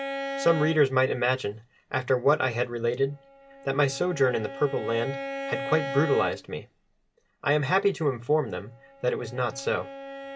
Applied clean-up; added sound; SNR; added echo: none; Bowed string instrument; 11 dB; none.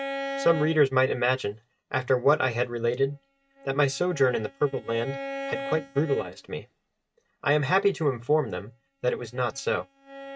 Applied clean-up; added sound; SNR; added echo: neural mask model RNNoise.